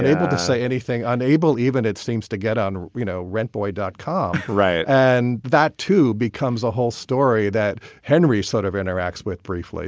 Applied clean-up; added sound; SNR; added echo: none; none; none; none.